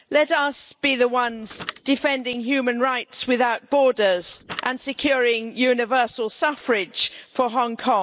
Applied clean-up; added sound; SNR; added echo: neural mask model Resemble Enhance denoiser.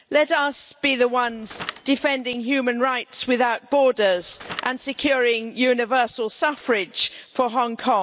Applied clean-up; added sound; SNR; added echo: none; Bicycle; 19 dB; none.